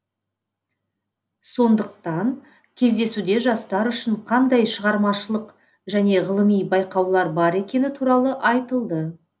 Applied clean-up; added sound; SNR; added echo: none; none; none; none.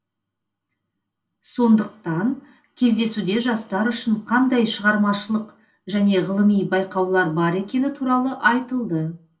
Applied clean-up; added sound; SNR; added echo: none; none; none; reverberation time 0.2 s.